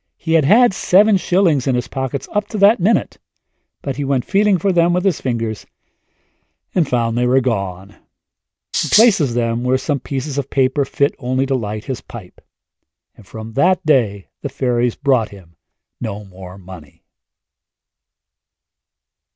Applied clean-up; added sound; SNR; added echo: none; Rattle (instrument); 3 dB; none.